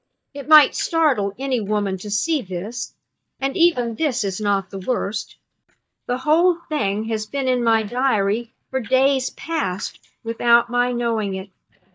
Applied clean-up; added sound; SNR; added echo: neural mask model DeepFilterNet 3.